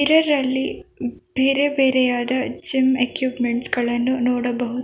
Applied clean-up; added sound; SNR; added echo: none; none; none; none.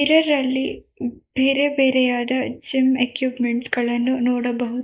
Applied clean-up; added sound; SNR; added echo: neural mask model Resemble Enhance denoiser.